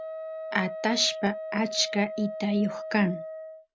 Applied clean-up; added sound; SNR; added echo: none; Wind instrument, woodwind instrument; 8 dB; none.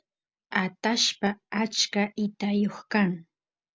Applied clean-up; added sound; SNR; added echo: none; none; none; none.